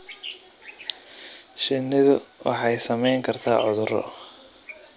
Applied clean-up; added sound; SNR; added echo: none; none; none; none.